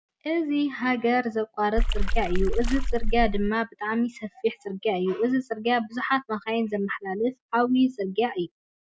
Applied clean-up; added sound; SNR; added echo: none; Water / Splash, splatter; -4 dB; none.